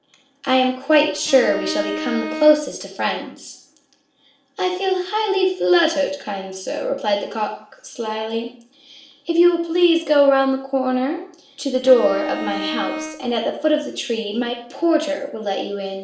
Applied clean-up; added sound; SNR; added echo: none; Bowed string instrument; 8 dB; reverberation time 0.5 s.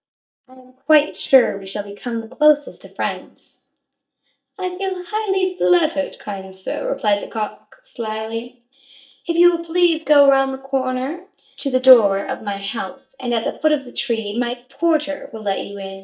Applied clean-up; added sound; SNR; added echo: neural mask model DeepFilterNet 3.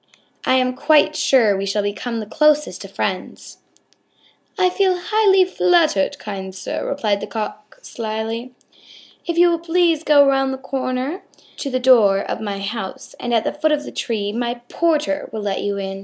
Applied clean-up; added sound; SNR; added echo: none; none; none; none.